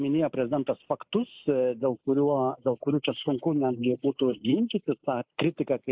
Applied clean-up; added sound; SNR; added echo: neural mask model Resemble Enhance denoiser.